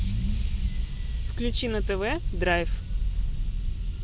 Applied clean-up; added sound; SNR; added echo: none; Engine starting / Accelerating, revving, vroom / Car; 7 dB; none.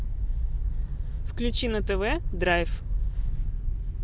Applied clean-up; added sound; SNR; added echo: none; none; none; none.